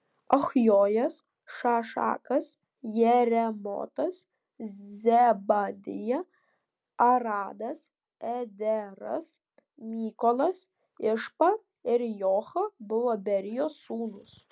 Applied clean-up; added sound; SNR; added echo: none; none; none; none.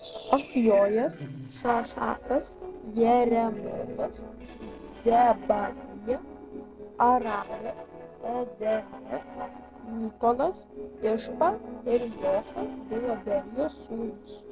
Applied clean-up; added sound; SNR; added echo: neural separator model SepFormer DNS4.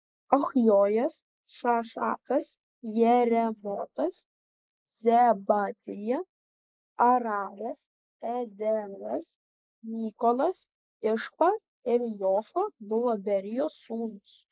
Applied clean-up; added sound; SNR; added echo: neural mask model Resemble Enhance denoiser.